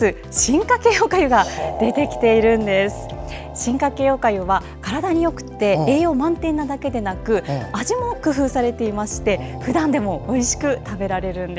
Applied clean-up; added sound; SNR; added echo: none; none; none; none.